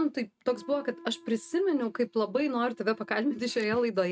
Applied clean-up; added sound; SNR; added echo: neural mask model RNNoise.